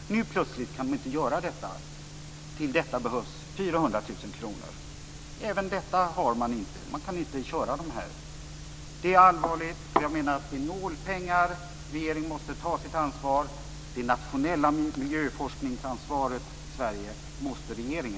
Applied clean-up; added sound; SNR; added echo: none; none; none; none.